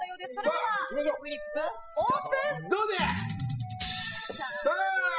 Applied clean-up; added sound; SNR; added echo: classical method spectral subtraction.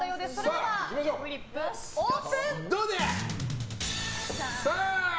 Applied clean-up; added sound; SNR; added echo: none; none; none; none.